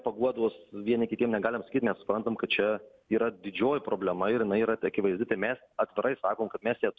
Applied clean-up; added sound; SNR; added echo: none; none; none; none.